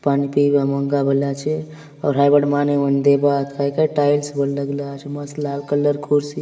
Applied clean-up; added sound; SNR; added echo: none; none; none; reverberation time 2.1 s.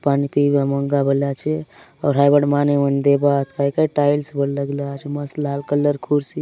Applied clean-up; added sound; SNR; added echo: none; none; none; none.